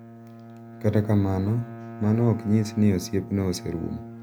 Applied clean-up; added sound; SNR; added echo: none; Bowed string instrument; 15 dB; none.